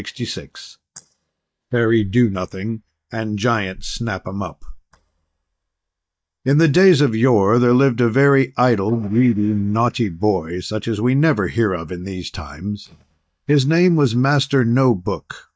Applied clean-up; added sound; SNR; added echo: neural mask model DeepFilterNet 3.